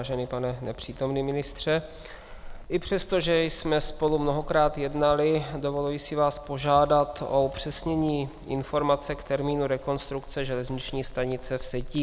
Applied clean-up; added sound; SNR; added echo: none; Crackle; 14 dB; none.